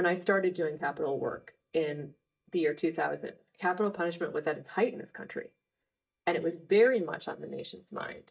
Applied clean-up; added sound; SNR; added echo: neural mask model DeepFilterNet 3.